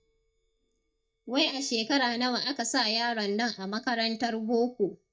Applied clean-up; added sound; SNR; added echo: neural mask model DeepFilterNet 3.